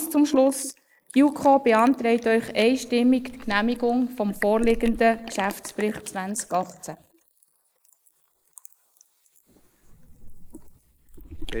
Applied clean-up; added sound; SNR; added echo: neural mask model Resemble Enhance denoiser.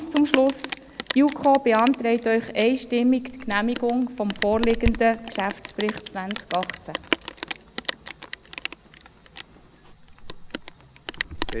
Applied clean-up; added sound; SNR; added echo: none; Rain; 8 dB; none.